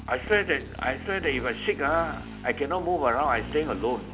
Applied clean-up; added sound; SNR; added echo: none; Motorcycle; 11 dB; none.